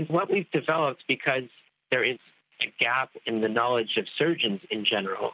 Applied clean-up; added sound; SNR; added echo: none; none; none; none.